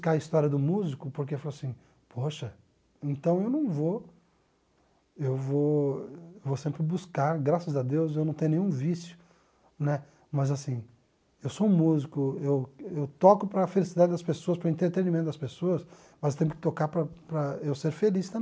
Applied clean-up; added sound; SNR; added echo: none; none; none; none.